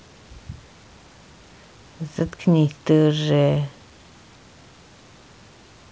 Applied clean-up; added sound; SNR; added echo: none; none; none; none.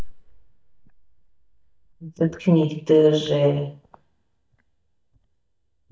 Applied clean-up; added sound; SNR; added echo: neural mask model DeepFilterNet 3.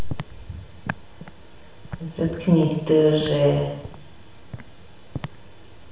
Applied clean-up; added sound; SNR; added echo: none; Walk, footsteps; 15 dB; reverberation time 0.8 s.